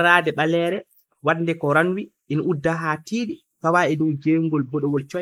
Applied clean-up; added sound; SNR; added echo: neural mask model Resemble Enhance denoiser.